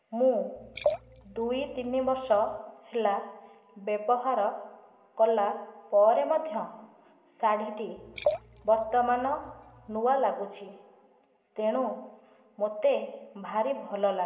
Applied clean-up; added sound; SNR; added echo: none; Liquid; 7 dB; reverberation time 2.6 s.